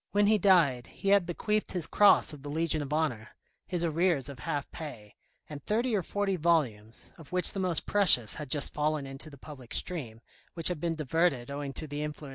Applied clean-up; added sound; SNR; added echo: none; none; none; none.